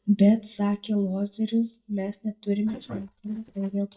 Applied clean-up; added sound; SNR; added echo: neural mask model DeepFilterNet 3.